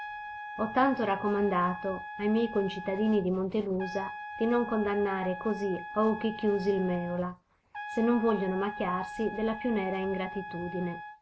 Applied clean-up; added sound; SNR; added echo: none; Trumpet; 11 dB; none.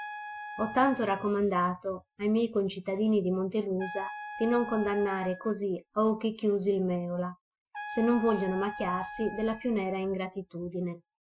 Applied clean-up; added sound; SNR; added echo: classical method Wiener filter.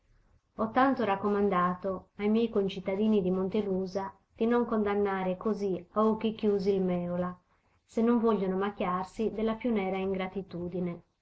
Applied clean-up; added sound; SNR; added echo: none; none; none; none.